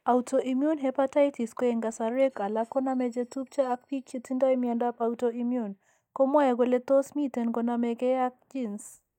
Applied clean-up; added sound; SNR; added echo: neural mask model DeepFilterNet 3.